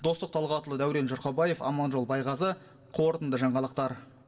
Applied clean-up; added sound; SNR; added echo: none; none; none; reverberation time 1.4 s.